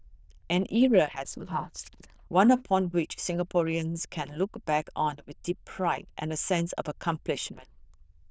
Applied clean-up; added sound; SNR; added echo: neural diffusion model UNIVERSE++.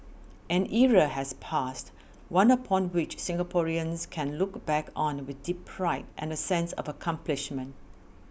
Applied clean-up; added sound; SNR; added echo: none; none; none; none.